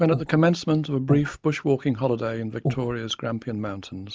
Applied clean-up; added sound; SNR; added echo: neural mask model DeepFilterNet 3.